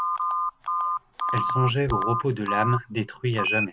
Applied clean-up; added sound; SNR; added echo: none; Telephone; 0 dB; none.